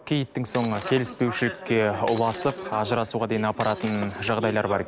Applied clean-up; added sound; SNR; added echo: none; Shatter; 18 dB; none.